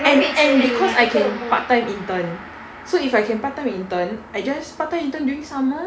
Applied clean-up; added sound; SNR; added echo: none; Gong; 14 dB; none.